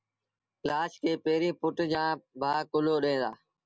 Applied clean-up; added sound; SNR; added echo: none; none; none; none.